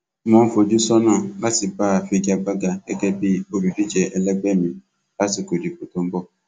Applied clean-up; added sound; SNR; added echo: none; none; none; none.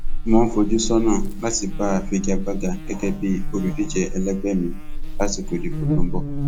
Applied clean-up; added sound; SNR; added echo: none; Buzz; 0 dB; none.